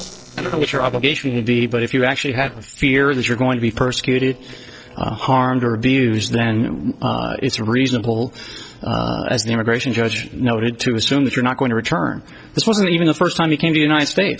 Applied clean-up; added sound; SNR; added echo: neural separator model SepFormer DNS4.